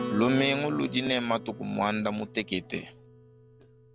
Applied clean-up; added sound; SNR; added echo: none; Acoustic guitar; 11 dB; none.